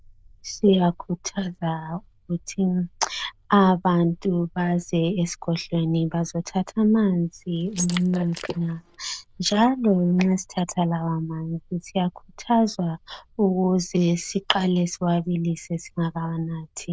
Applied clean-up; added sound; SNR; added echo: neural diffusion model UNIVERSE++.